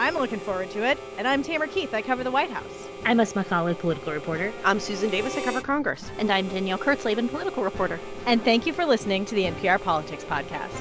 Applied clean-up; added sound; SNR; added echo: none; Harmonica; 12 dB; none.